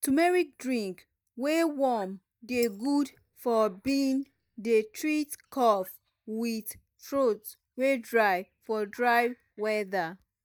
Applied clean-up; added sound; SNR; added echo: neural mask model DeepFilterNet 3.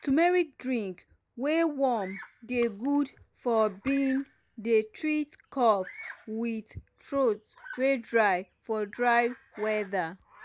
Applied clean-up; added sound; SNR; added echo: none; Bird vocalization, bird call, bird song + Shatter; 20 dB; none.